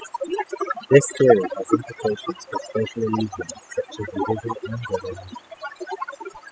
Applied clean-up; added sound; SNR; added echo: classical method spectral subtraction.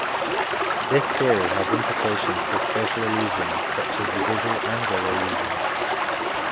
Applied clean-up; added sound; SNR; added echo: none; Stream; -5 dB; none.